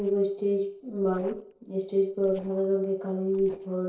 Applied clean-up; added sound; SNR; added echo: neural separator model SepFormer DNS4.